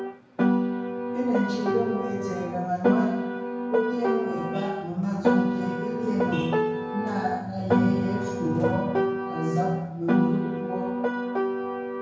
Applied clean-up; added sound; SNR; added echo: none; Piano; -3 dB; reverberation time 1.0 s.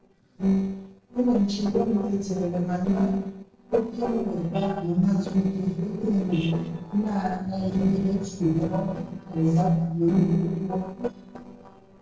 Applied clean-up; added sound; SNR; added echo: neural separator model SepFormer DNS4.